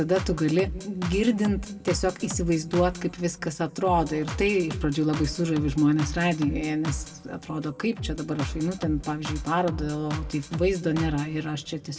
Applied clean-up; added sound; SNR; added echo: none; Drum kit; 9 dB; reverberation time 1.0 s.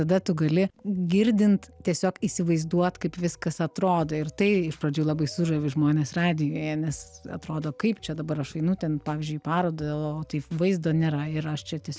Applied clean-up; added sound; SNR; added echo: none; none; none; none.